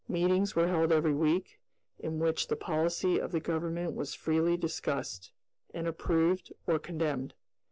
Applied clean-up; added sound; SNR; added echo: none; none; none; none.